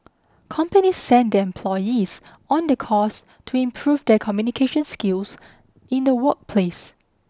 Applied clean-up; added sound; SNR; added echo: none; none; none; none.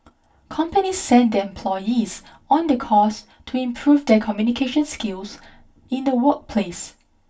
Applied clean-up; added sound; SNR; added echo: none; none; none; reverberation time 0.2 s.